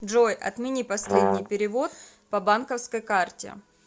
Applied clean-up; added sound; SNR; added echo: none; Brass instrument; -3 dB; none.